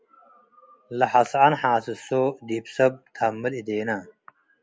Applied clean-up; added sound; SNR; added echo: none; none; none; none.